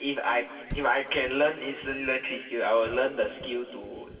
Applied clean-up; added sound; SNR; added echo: none; Fire; 18 dB; reverberation time 2.4 s.